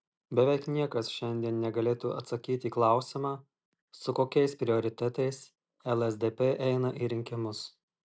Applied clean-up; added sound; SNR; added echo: none; none; none; none.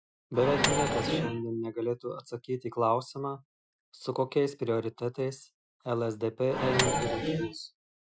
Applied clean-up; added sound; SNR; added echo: classical method Wiener filter.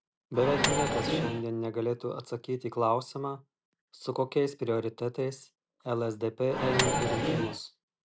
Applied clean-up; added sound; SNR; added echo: none; Microwave oven; -3 dB; none.